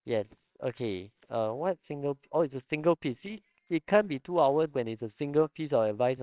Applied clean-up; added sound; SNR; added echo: neural separator model SepFormer WHAMR!.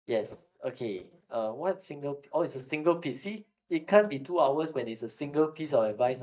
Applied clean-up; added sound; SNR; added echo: neural mask model DeepFilterNet 3.